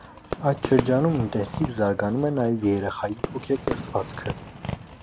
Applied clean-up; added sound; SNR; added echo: none; Fireworks; 8 dB; none.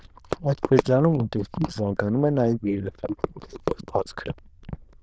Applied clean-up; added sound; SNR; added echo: neural diffusion model UNIVERSE++.